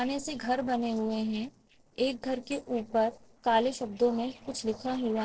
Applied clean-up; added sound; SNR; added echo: neural separator model SepFormer DNS4.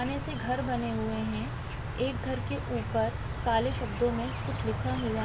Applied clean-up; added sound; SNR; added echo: none; Insect; 2 dB; reverberation time 0.2 s.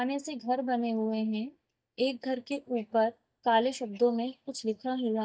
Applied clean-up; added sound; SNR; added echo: neural mask model DeepFilterNet 3.